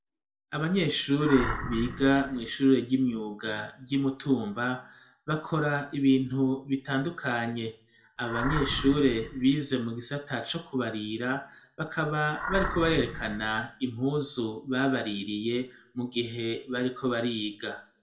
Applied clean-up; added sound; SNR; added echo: none; Animal; 7 dB; reverberation time 0.3 s.